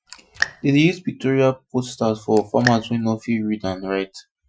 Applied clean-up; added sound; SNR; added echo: classical method Wiener filter.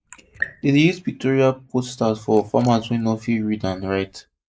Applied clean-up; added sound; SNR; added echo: neural mask model Resemble Enhance denoiser.